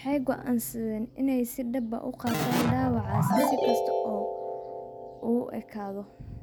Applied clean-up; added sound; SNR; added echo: none; Keyboard (musical); 0 dB; none.